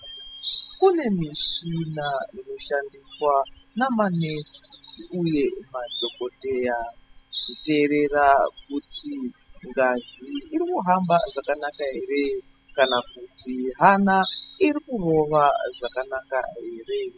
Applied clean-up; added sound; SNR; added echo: classical method spectral subtraction.